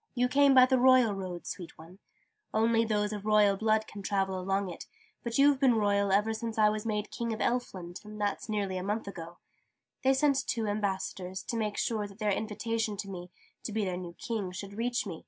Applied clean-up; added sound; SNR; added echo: none; none; none; none.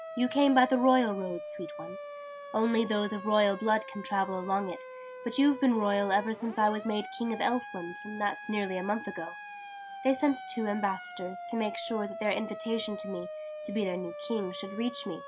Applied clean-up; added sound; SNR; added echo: none; Siren; 12 dB; none.